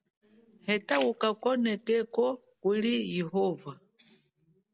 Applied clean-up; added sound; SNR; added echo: none; Splash, splatter; 17 dB; none.